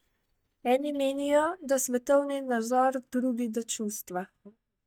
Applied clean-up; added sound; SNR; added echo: neural mask model DeepFilterNet 3.